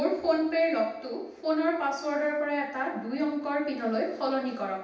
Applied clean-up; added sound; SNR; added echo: none; none; none; reverberation time 0.9 s.